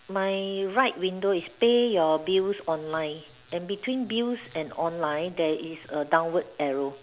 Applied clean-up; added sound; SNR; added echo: none; none; none; none.